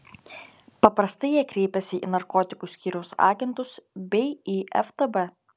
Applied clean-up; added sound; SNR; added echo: none; none; none; none.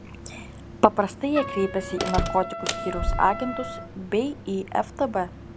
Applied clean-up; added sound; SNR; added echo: none; Slam + Trumpet; 6 dB; none.